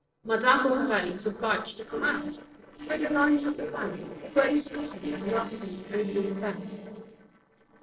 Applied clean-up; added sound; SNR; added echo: neural separator model SepFormer DNS4.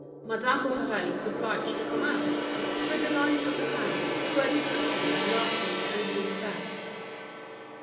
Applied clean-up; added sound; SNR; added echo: none; Gong; 0 dB; reverberation time 2.5 s.